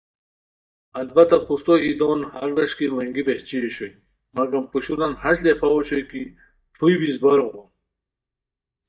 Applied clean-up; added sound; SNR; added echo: neural mask model DeepFilterNet 3.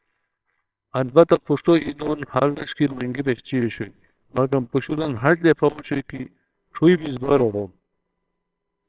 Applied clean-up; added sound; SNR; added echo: neural separator model SepFormer WHAMR!.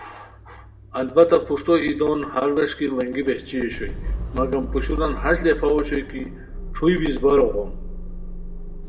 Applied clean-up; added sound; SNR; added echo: none; Idling / Engine starting / Motor vehicle (road); 9 dB; reverberation time 0.6 s.